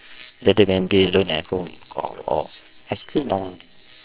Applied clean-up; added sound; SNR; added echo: neural separator model SepFormer WHAMR!.